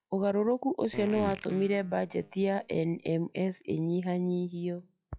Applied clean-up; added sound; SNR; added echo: classical method log-MMSE.